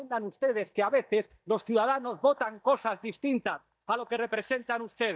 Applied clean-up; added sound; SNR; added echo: neural mask model DeepFilterNet 3.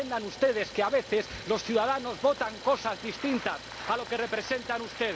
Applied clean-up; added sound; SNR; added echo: none; Idling; 14 dB; none.